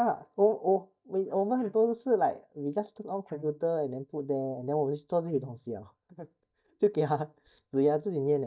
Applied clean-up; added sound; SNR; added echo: neural mask model DeepFilterNet 3.